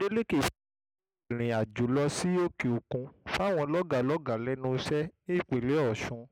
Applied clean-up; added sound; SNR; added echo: none; none; none; none.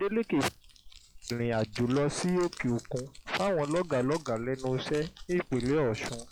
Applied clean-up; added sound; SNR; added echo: classical method log-MMSE.